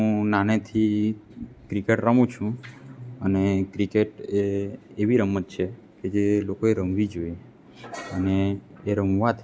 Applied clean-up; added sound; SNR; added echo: none; none; none; none.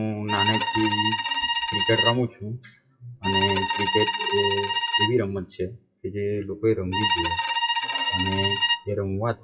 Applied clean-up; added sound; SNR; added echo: classical method WPE with log-MMSE.